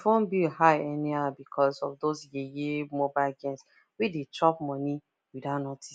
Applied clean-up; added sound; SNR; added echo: none; none; none; none.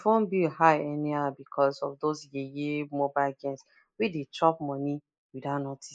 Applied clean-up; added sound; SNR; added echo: neural mask model Resemble Enhance denoiser.